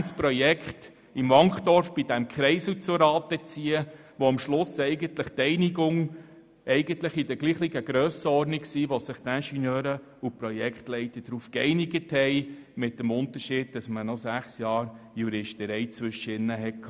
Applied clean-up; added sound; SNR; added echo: none; none; none; none.